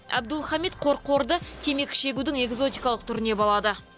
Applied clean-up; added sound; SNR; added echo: none; none; none; none.